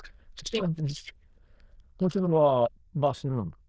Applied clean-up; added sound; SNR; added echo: neural diffusion model UNIVERSE++.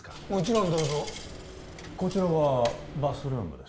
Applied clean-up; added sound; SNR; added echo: none; Coin (dropping); 12 dB; none.